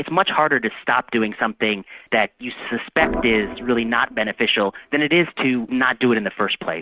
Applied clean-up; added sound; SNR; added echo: neural mask model RNNoise.